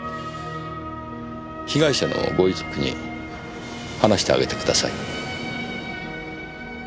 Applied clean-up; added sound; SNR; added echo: none; Fixed-wing aircraft, airplane; 12 dB; none.